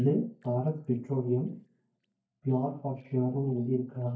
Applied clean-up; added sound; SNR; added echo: neural mask model DeepFilterNet 3.